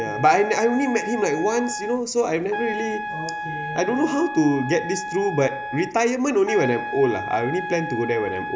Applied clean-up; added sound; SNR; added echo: none; Trumpet; 8 dB; none.